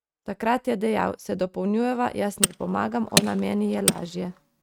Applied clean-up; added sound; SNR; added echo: neural mask model RNNoise.